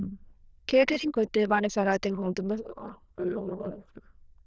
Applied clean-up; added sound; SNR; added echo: neural diffusion model UNIVERSE++.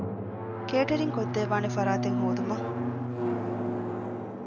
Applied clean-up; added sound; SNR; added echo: none; Drum; -2 dB; none.